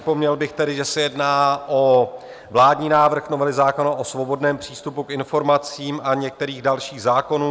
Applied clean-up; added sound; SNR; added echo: none; none; none; none.